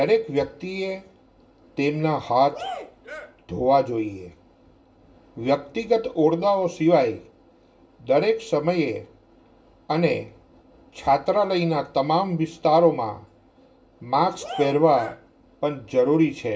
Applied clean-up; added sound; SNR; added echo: none; Cheering; 13 dB; reverberation time 0.2 s.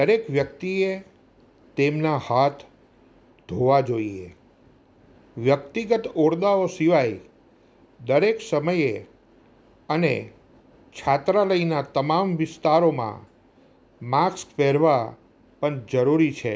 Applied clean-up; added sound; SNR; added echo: none; none; none; none.